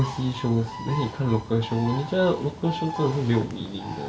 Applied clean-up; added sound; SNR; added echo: none; Bird; 11 dB; none.